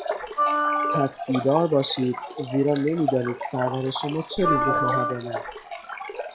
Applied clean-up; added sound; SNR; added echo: classical method log-MMSE.